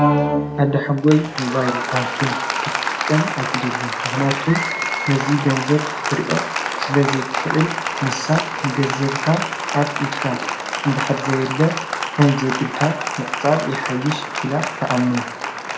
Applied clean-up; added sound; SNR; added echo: none; Applause; 2 dB; reverberation time 0.5 s.